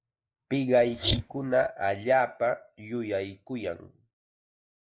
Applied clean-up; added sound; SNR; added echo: neural mask model Resemble Enhance denoiser.